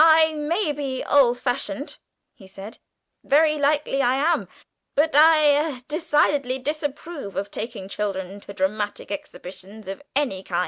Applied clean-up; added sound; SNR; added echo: none; none; none; none.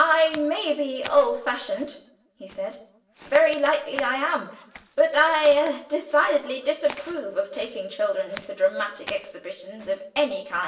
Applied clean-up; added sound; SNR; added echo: none; Walk, footsteps; 20 dB; reverberation time 0.8 s.